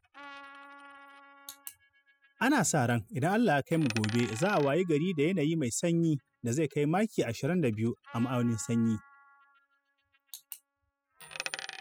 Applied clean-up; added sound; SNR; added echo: classical method spectral subtraction.